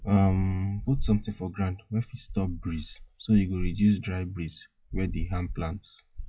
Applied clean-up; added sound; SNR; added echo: classical method log-MMSE.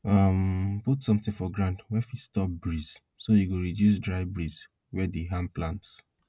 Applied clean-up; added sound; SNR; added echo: none; none; none; none.